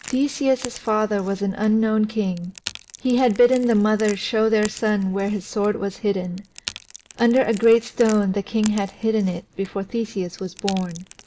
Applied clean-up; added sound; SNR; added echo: none; Crack / Crackle; 19 dB; none.